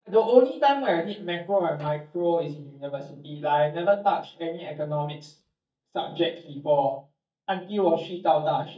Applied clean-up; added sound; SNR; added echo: neural mask model DeepFilterNet 3.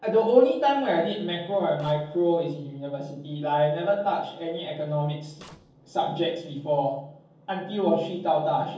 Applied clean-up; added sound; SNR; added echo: neural separator model SepFormer DNS4.